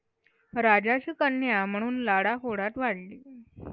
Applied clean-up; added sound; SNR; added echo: none; none; none; none.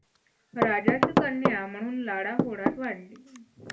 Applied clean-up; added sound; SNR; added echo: none; Knock / Wood; -3 dB; reverberation time 0.3 s.